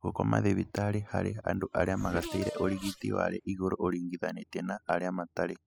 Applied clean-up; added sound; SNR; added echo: classical method spectral subtraction.